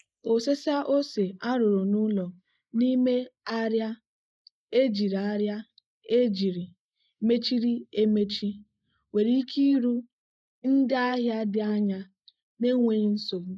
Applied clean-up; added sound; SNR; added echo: neural mask model Resemble Enhance denoiser.